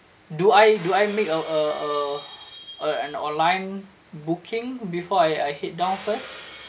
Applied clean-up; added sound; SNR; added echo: none; Shatter; 20 dB; none.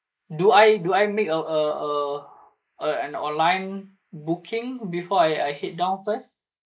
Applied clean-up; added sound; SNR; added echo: neural mask model Resemble Enhance denoiser.